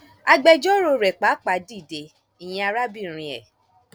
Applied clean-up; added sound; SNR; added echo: none; none; none; none.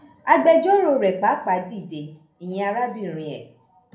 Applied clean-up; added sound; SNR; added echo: none; none; none; reverberation time 0.6 s.